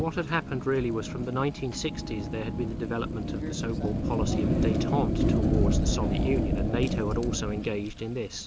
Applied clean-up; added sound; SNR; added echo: none; Fire; -3 dB; none.